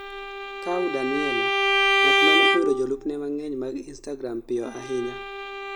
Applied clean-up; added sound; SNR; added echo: none; Bowed string instrument; -4 dB; none.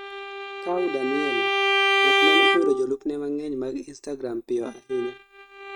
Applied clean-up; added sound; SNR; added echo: neural mask model RNNoise.